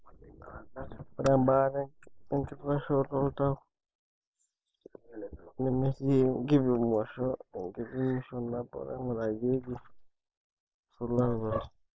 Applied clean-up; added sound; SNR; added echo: neural mask model Resemble Enhance denoiser.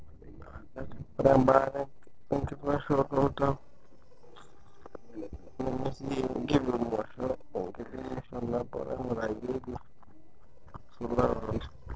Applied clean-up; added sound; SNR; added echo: neural separator model SepFormer DNS4.